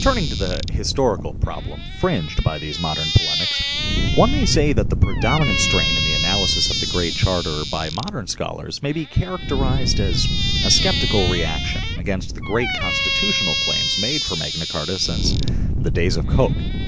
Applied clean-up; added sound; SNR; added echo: none; Squeak + Fire; -1 dB; none.